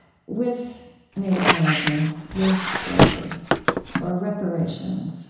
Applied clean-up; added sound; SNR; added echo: none; Squeak; -3 dB; reverberation time 1.0 s.